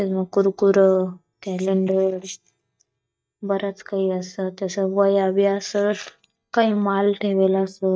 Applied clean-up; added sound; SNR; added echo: neural mask model DeepFilterNet 3.